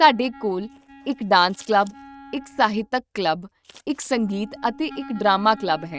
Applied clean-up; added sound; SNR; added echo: neural mask model RNNoise.